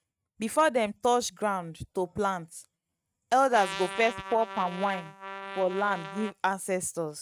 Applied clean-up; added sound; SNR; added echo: neural mask model RNNoise.